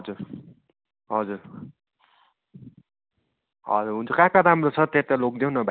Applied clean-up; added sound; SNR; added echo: none; none; none; none.